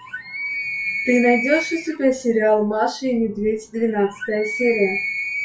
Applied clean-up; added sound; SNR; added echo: classical method WPE with log-MMSE.